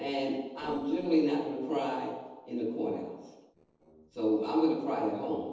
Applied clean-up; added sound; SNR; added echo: neural separator model SepFormer DNS4.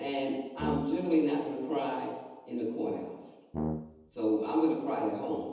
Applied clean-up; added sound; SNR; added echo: none; Brass instrument; 7 dB; reverberation time 1.1 s.